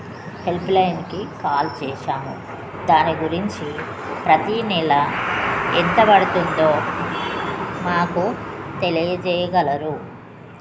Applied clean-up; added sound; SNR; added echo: none; none; none; none.